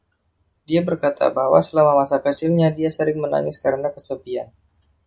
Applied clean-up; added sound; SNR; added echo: none; none; none; none.